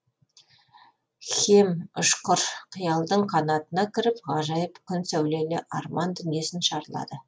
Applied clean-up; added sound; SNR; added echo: none; none; none; none.